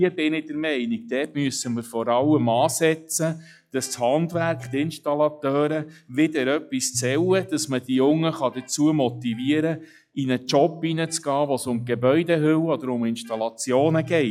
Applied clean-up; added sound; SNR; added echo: classical method log-MMSE.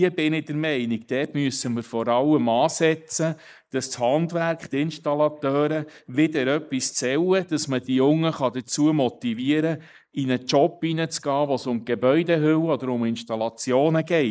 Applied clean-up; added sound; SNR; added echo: neural mask model Resemble Enhance denoiser.